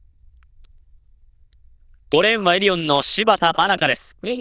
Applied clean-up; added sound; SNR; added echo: neural diffusion model UNIVERSE++.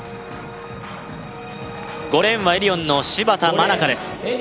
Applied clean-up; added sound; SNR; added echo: none; none; none; none.